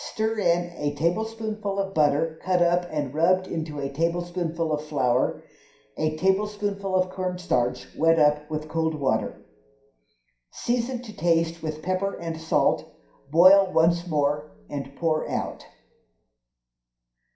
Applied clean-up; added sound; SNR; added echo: none; none; none; reverberation time 0.5 s.